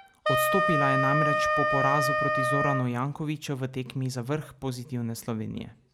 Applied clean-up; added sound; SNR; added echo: none; Wind instrument, woodwind instrument; -2 dB; none.